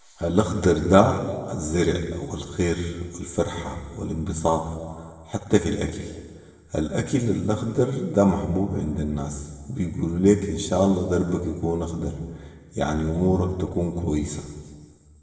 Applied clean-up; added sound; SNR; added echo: none; none; none; reverberation time 1.4 s.